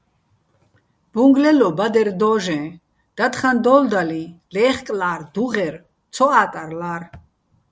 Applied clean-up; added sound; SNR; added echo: none; none; none; none.